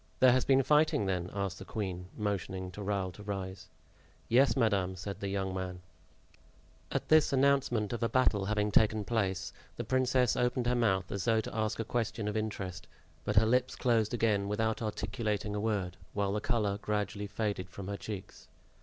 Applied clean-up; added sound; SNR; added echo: none; none; none; none.